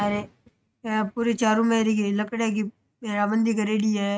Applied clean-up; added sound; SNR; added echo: neural mask model RNNoise.